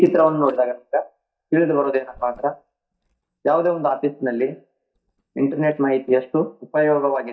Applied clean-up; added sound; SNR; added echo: neural mask model DeepFilterNet 3.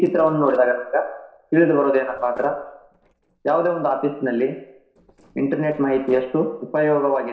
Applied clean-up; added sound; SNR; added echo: neural separator model SepFormer DNS4.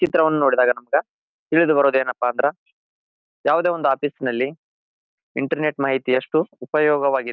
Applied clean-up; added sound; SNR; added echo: none; none; none; none.